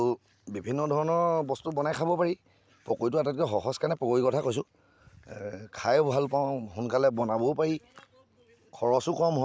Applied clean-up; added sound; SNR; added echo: none; none; none; none.